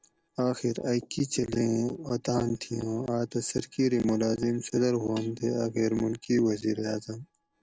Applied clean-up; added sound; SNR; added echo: neural separator model SepFormer DNS4.